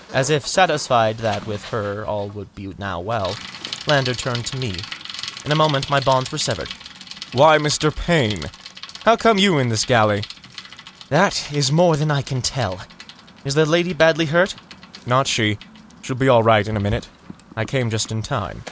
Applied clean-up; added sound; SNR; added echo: none; Bicycle; 16 dB; none.